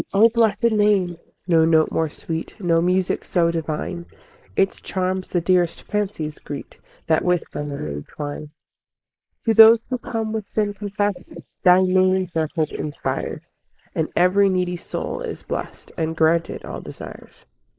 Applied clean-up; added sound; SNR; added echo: neural mask model Resemble Enhance denoiser.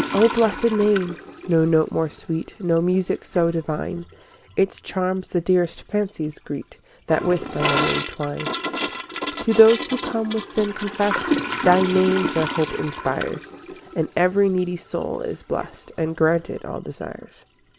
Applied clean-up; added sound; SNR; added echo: none; Toilet flush / Gurgling; 8 dB; none.